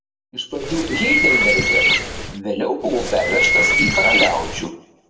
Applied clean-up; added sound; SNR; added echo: none; Bird; -5 dB; reverberation time 0.5 s.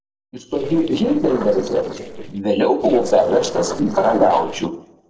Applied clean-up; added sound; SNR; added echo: neural separator model SepFormer DNS4.